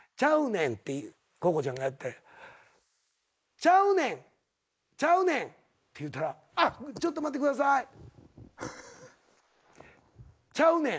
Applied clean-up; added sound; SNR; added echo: neural mask model Resemble Enhance denoiser.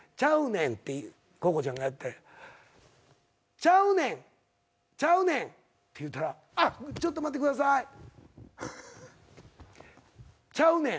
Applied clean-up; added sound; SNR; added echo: none; none; none; none.